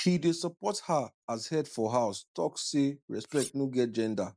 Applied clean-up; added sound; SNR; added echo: none; Cutlery, silverware; 10 dB; none.